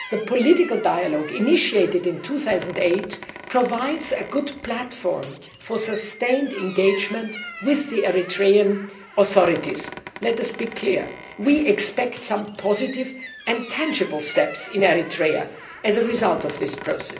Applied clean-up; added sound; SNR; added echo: none; Squeak; 16 dB; reverberation time 0.5 s.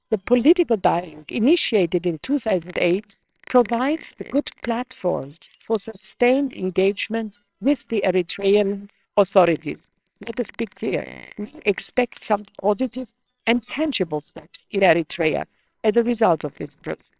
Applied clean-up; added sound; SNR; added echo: neural separator model SepFormer WHAMR!.